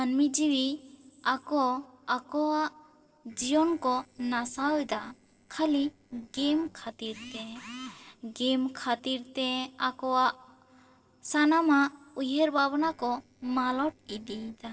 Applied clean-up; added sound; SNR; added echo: neural separator model SepFormer DNS4.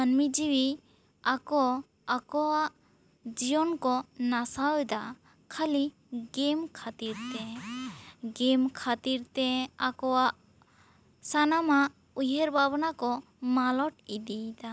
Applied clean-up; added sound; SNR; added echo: none; none; none; none.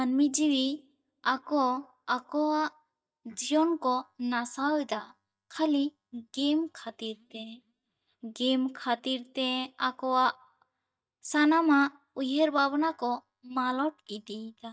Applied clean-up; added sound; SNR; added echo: neural mask model DeepFilterNet 3.